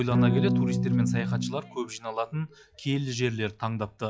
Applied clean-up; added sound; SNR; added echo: classical method log-MMSE.